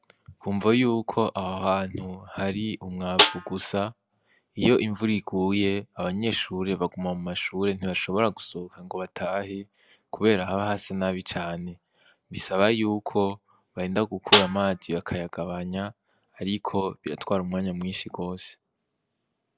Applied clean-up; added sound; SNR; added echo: none; Snare drum; -3 dB; none.